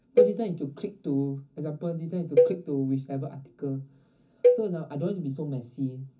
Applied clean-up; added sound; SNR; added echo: none; Cowbell; -3 dB; reverberation time 0.3 s.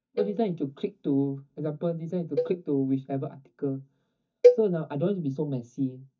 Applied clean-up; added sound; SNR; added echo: neural mask model DeepFilterNet 3.